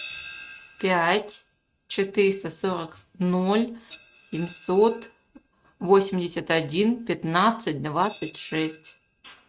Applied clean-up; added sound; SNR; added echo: neural mask model RNNoise.